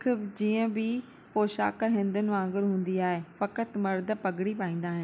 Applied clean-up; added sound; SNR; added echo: none; none; none; none.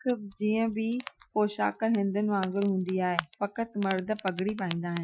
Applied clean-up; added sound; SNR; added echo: classical method Wiener filter.